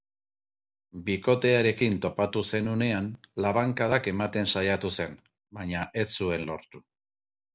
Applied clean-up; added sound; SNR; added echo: none; none; none; none.